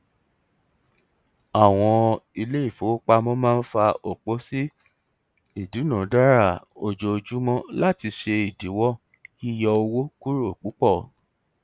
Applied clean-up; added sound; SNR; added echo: none; none; none; none.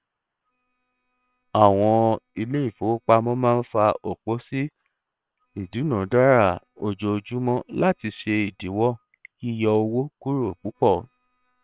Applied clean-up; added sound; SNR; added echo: neural separator model SepFormer WHAM!.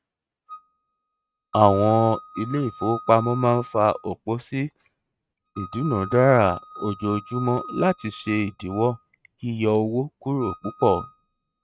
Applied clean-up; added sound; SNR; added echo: neural mask model RNNoise.